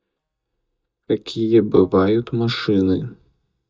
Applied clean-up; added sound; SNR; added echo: neural mask model DeepFilterNet 3.